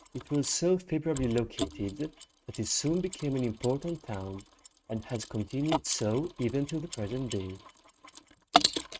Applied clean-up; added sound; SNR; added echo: neural mask model RNNoise.